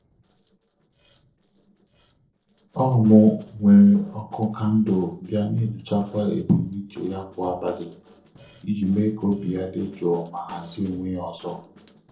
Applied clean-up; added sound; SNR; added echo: neural separator model SepFormer DNS4.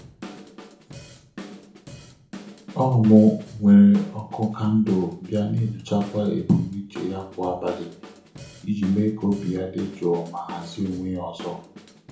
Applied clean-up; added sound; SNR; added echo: none; Drum / Drum kit; 19 dB; reverberation time 0.6 s.